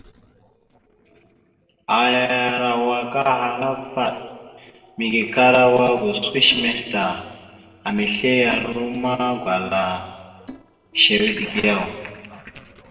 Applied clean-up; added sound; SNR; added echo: neural separator model SepFormer DNS4.